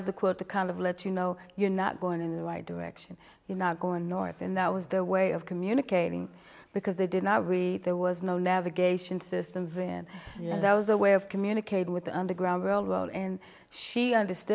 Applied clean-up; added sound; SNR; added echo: none; none; none; none.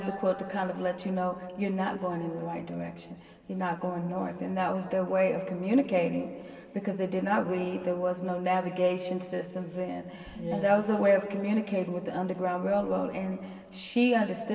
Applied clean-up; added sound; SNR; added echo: none; none; none; reverberation time 2.1 s.